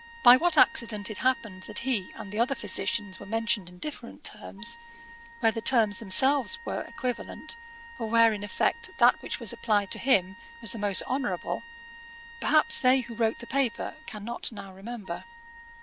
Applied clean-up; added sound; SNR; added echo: none; Wind instrument, woodwind instrument; 19 dB; none.